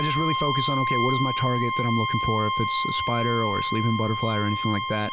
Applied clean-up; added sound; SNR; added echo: none; Bowed string instrument; 0 dB; none.